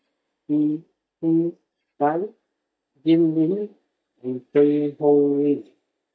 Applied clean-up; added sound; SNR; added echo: neural mask model DeepFilterNet 3.